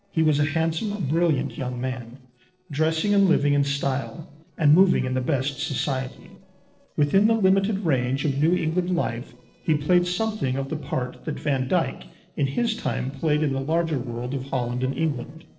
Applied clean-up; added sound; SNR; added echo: neural separator model SepFormer DNS4.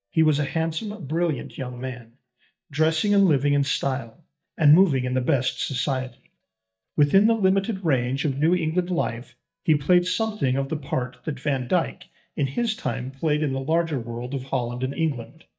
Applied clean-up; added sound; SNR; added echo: neural mask model DeepFilterNet 3.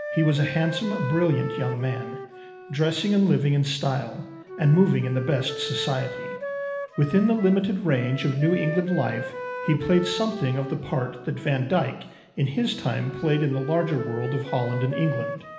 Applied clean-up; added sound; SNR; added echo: none; Wind instrument, woodwind instrument; 10 dB; reverberation time 1.1 s.